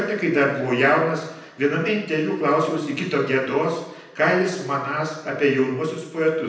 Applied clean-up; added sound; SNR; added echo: none; none; none; reverberation time 0.8 s.